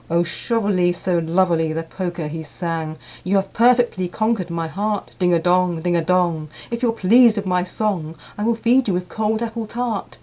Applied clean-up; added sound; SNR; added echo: none; none; none; none.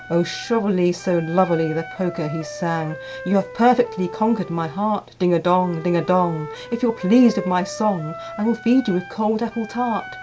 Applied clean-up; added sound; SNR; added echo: none; Wind instrument, woodwind instrument; 15 dB; none.